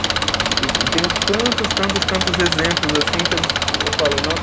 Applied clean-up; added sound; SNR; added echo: none; Engine; -4 dB; none.